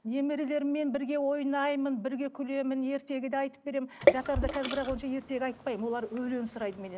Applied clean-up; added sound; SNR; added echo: none; Water / Splash, splatter; 1 dB; none.